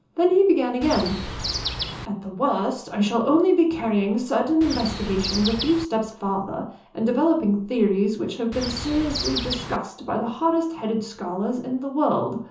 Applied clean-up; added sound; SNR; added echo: none; Chirp, tweet; 6 dB; reverberation time 0.6 s.